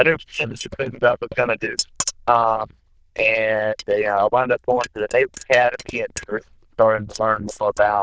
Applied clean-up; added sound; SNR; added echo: neural diffusion model UNIVERSE++.